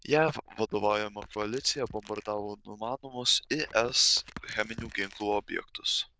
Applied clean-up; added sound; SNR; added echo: neural diffusion model UNIVERSE++.